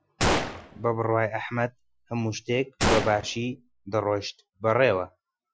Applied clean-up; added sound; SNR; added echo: classical method Wiener filter.